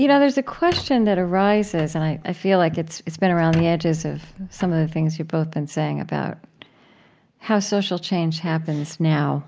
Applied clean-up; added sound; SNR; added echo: none; Squeak; 17 dB; none.